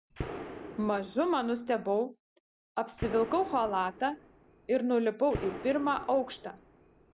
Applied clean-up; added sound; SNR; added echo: none; Gunshot, gunfire; 12 dB; none.